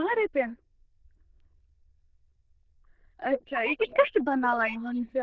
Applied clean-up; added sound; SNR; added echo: neural diffusion model UNIVERSE++.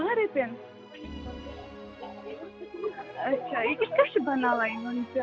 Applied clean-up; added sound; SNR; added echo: none; Organ + Musical instrument; 14 dB; none.